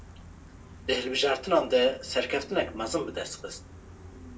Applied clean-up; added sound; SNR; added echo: none; Gull, seagull; 17 dB; reverberation time 0.2 s.